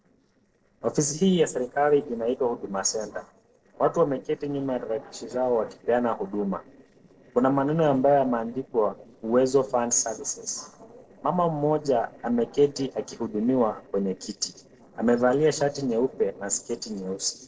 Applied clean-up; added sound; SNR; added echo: neural separator model SepFormer DNS4.